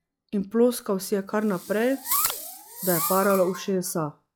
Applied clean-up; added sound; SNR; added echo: classical method log-MMSE.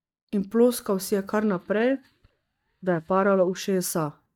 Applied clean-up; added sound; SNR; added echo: neural mask model DeepFilterNet 3.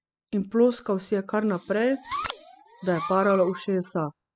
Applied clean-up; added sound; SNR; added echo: classical method spectral subtraction.